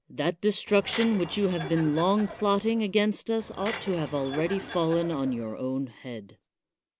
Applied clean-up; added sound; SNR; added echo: none; Door / Chime; 5 dB; none.